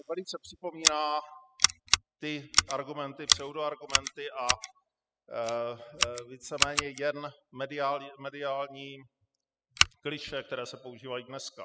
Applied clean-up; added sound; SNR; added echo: classical method spectral subtraction.